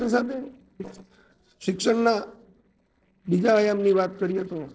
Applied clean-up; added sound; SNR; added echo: neural separator model SepFormer DNS4.